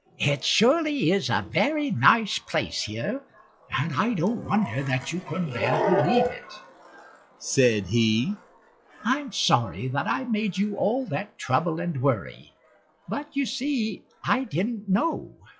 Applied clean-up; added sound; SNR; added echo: classical method log-MMSE.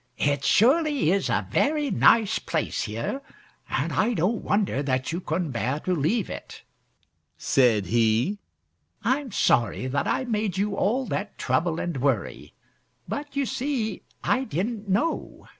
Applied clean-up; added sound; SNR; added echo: none; none; none; none.